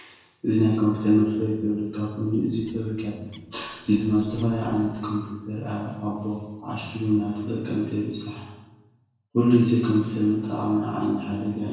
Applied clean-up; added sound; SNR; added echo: neural separator model SepFormer DNS4.